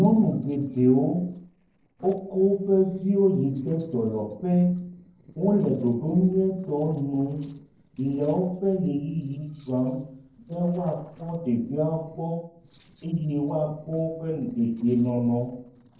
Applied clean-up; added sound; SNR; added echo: neural separator model SepFormer DNS4.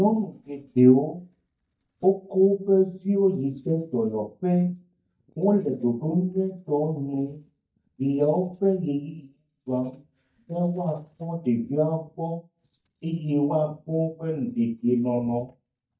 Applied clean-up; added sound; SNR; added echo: neural mask model DeepFilterNet 3.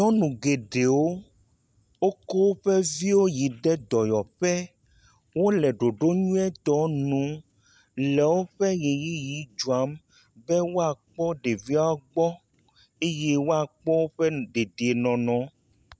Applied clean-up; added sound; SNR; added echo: none; none; none; none.